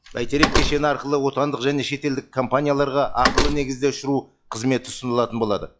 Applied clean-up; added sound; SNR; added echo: classical method log-MMSE.